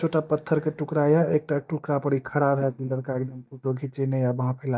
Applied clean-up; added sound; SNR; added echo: neural mask model DeepFilterNet 3.